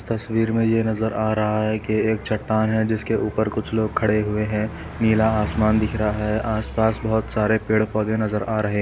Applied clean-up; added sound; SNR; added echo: none; Bus; 14 dB; none.